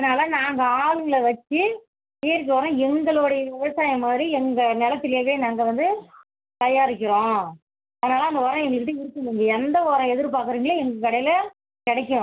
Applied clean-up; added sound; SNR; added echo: none; none; none; none.